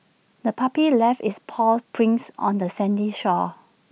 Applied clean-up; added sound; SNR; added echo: none; none; none; none.